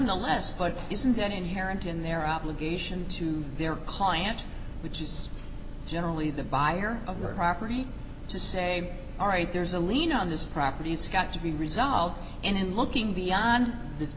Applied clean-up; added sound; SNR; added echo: none; none; none; none.